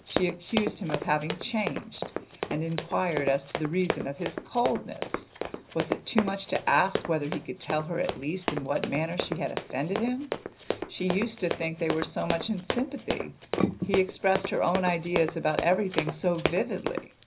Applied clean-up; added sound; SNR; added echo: none; Run; 5 dB; reverberation time 0.4 s.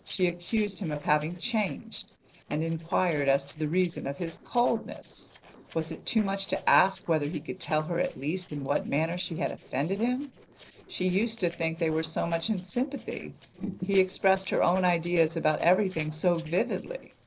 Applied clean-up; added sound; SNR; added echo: neural separator model SepFormer DNS4.